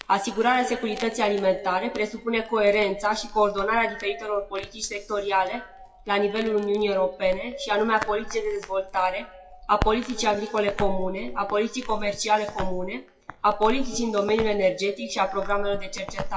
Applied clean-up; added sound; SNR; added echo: classical method WPE with log-MMSE.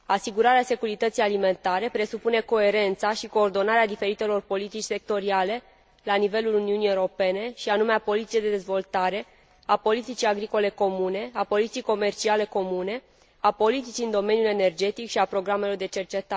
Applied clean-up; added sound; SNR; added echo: none; none; none; none.